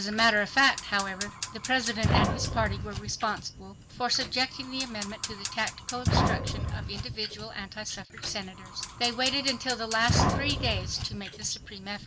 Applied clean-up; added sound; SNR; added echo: none; Fire; 2 dB; none.